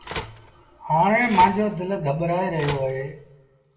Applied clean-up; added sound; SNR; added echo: none; Telephone; 14 dB; reverberation time 0.6 s.